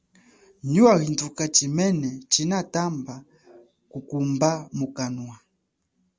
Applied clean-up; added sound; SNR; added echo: none; none; none; none.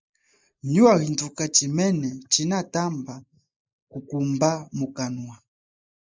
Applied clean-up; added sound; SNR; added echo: neural mask model Resemble Enhance denoiser.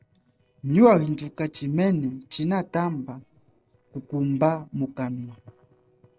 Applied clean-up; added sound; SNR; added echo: neural separator model SepFormer DNS4.